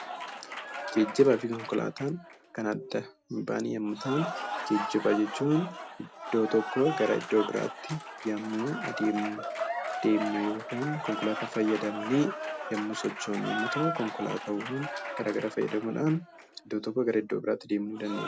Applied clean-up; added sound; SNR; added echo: none; Applause / Cheering; 8 dB; none.